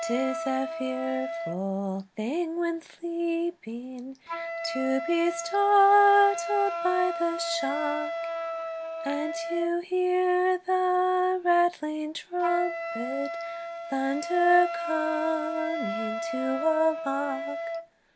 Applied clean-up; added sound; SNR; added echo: none; Wind instrument, woodwind instrument; 8 dB; none.